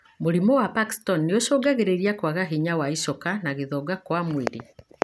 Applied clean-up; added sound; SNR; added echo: none; none; none; none.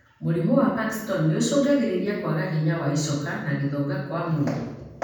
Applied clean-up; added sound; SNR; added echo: none; none; none; reverberation time 1.2 s.